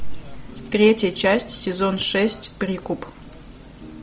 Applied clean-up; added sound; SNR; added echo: none; none; none; none.